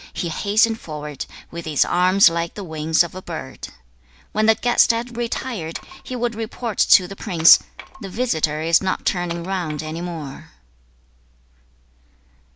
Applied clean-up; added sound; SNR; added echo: none; Wood; 18 dB; none.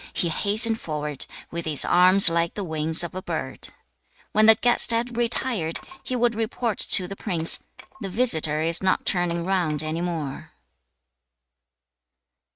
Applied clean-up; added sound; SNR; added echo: neural mask model RNNoise.